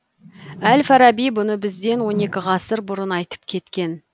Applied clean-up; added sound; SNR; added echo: none; Whoosh, swoosh, swish; 14 dB; none.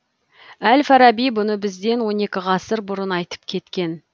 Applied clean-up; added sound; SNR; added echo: none; none; none; none.